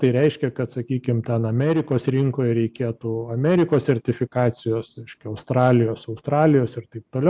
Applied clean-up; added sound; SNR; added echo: none; none; none; none.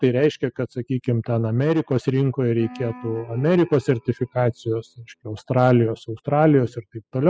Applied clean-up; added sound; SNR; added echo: classical method spectral subtraction.